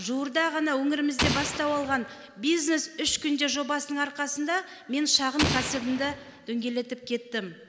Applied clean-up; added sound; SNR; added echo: none; Explosion; 3 dB; none.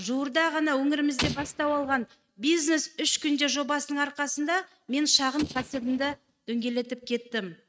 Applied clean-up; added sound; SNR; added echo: neural mask model RNNoise.